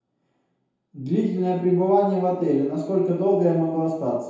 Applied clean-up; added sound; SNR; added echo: none; none; none; reverberation time 0.8 s.